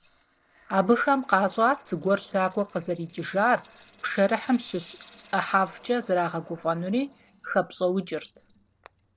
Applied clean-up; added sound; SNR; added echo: neural separator model SepFormer DNS4.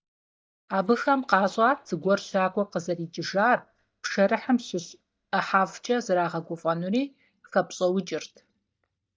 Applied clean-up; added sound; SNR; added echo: neural mask model DeepFilterNet 3.